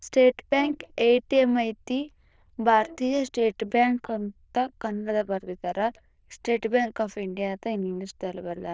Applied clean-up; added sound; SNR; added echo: neural diffusion model UNIVERSE++.